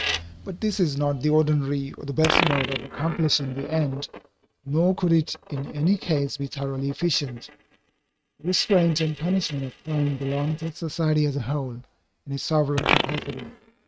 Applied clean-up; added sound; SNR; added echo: neural mask model RNNoise.